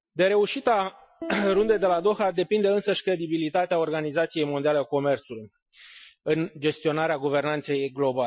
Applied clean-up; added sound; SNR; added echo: classical method Wiener filter.